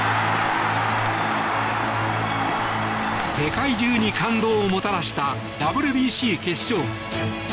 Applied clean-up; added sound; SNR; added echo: none; Walk, footsteps; 17 dB; none.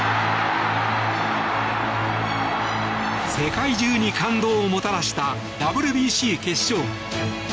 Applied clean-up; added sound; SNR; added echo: none; none; none; none.